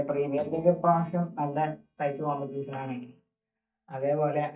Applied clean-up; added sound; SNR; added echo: neural mask model DeepFilterNet 3.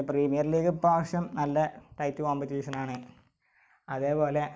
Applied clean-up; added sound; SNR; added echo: none; none; none; none.